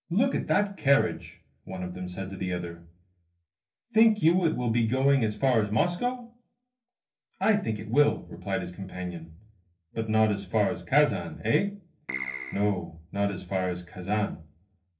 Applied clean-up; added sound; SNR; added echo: neural separator model SepFormer DNS4.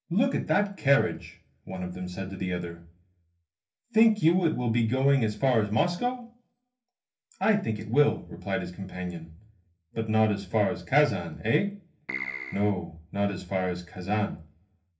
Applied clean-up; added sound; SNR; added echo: none; Keyboard (musical); 7 dB; reverberation time 0.3 s.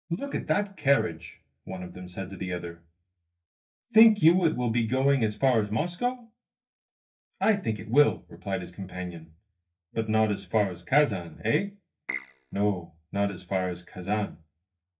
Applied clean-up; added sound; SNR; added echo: neural mask model DeepFilterNet 3.